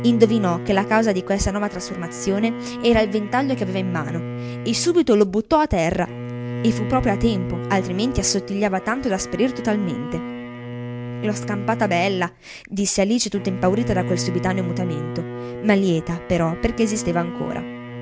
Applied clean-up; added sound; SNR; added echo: none; Bowed string instrument; 8 dB; none.